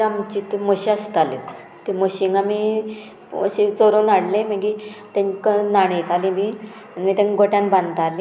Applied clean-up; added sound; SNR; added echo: none; none; none; none.